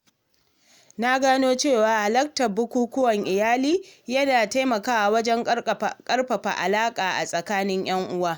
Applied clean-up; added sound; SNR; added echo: none; none; none; none.